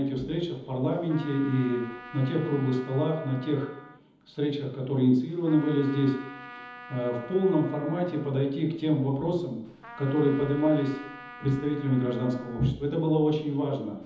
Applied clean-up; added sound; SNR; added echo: none; Trumpet; 19 dB; reverberation time 1.3 s.